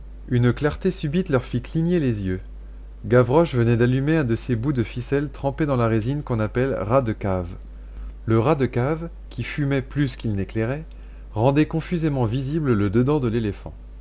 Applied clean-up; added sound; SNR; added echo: none; none; none; none.